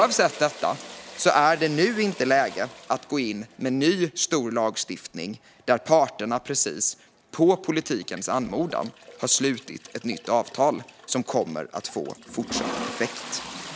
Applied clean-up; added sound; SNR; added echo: none; Toilet flush; 16 dB; none.